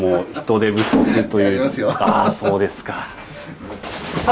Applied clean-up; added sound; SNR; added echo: none; none; none; none.